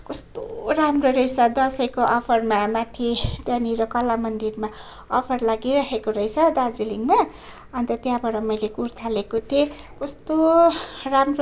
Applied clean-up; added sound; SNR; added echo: none; none; none; none.